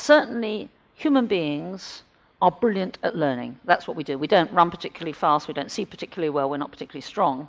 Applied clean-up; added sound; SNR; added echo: none; none; none; none.